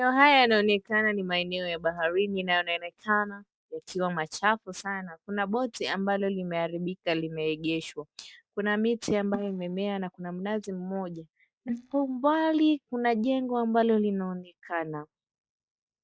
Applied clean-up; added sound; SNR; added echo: neural mask model DeepFilterNet 3.